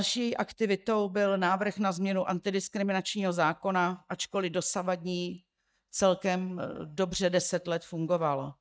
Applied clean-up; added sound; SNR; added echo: neural mask model DeepFilterNet 3.